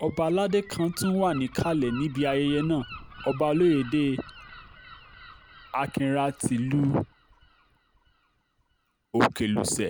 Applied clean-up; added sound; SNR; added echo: none; Gull, seagull; 19 dB; none.